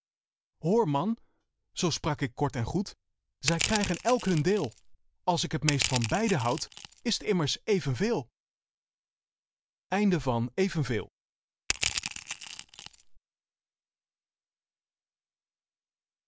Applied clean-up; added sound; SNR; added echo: none; Crushing; 4 dB; none.